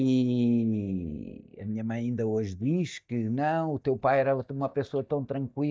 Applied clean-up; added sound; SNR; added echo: neural mask model DeepFilterNet 3.